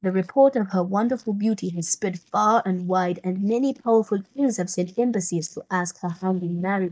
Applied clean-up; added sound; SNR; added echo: neural mask model DeepFilterNet 3.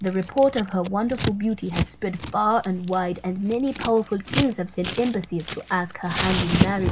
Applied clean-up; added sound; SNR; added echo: none; Scissors; 5 dB; none.